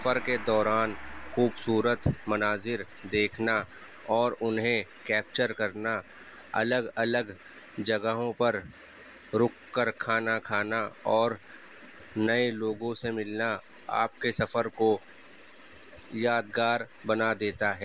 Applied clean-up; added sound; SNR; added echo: none; Gong; 19 dB; none.